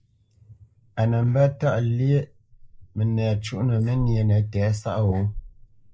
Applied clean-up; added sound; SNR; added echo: neural mask model Resemble Enhance denoiser.